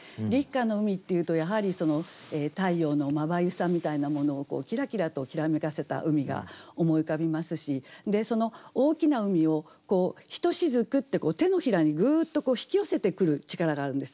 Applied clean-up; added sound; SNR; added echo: none; none; none; none.